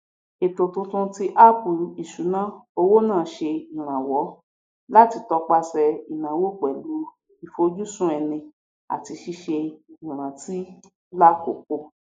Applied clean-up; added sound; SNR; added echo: neural mask model Resemble Enhance denoiser.